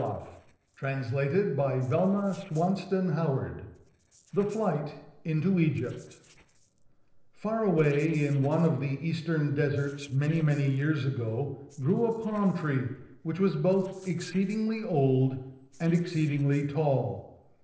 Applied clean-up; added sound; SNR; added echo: neural separator model SepFormer DNS4.